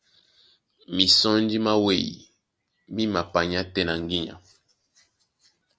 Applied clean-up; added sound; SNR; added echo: none; none; none; none.